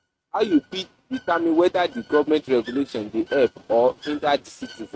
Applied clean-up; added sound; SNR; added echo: neural mask model RNNoise.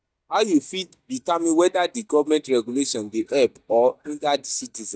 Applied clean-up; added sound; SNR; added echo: neural mask model DeepFilterNet 3.